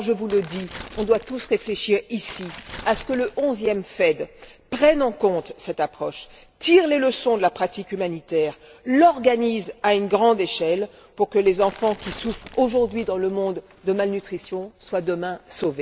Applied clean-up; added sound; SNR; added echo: none; Tearing; 18 dB; none.